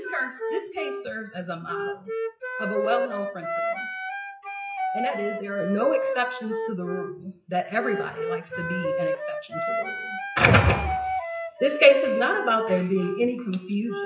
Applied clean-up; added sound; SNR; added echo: classical method WPE with log-MMSE.